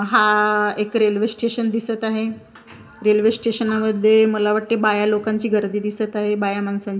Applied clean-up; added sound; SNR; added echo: none; none; none; reverberation time 2.1 s.